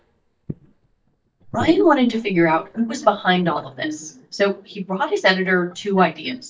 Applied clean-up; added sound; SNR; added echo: neural mask model DeepFilterNet 3.